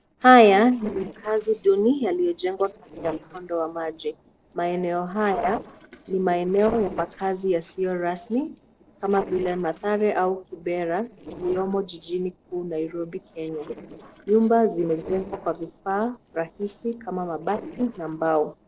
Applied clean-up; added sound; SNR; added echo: neural separator model SepFormer DNS4.